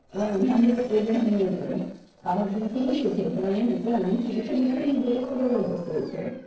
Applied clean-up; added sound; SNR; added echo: neural separator model SepFormer DNS4.